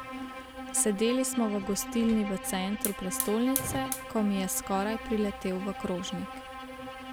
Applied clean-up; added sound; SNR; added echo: none; Bowed string instrument + Hiss / Fire; 8 dB; none.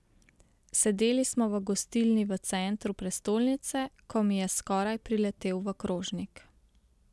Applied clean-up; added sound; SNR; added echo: none; none; none; none.